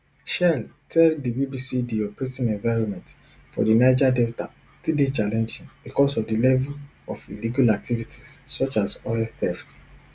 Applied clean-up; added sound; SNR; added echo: none; none; none; none.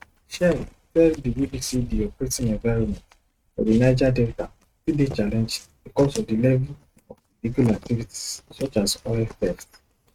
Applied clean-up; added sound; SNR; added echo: neural mask model RNNoise.